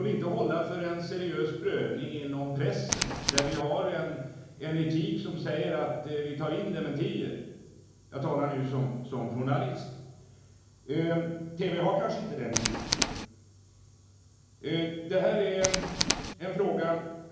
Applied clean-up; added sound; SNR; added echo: none; Tools; -1 dB; reverberation time 1.0 s.